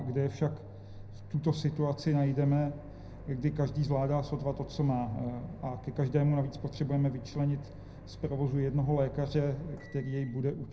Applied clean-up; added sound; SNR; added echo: none; Microwave oven; 15 dB; reverberation time 0.4 s.